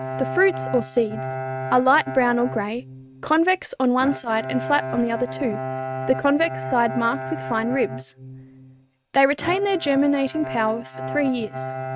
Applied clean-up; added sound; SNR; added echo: neural mask model RNNoise.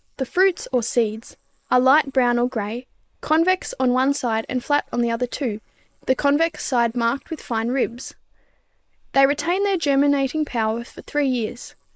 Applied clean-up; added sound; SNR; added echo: neural mask model Resemble Enhance denoiser.